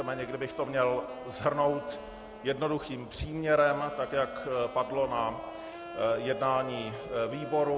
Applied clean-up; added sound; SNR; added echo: none; Wind instrument, woodwind instrument; 15 dB; none.